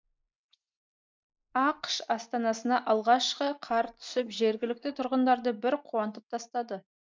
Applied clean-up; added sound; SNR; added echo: neural mask model Resemble Enhance denoiser.